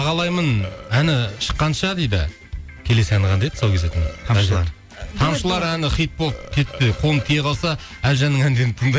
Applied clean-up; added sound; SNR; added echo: none; Burping, eructation; 19 dB; none.